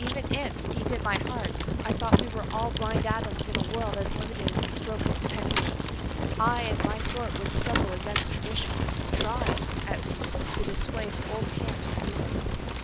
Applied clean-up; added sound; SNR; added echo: none; Fire; -4 dB; none.